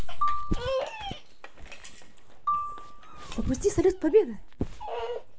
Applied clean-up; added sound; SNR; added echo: none; Marimba, xylophone; 9 dB; none.